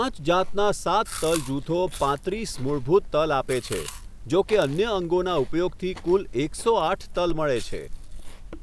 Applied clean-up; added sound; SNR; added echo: none; Chewing, mastication; 9 dB; none.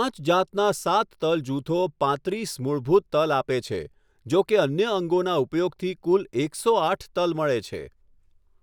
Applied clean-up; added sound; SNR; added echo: none; none; none; none.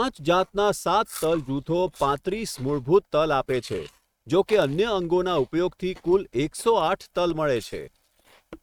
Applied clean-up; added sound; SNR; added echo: neural mask model RNNoise.